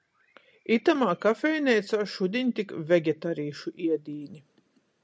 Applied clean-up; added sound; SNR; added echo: none; none; none; none.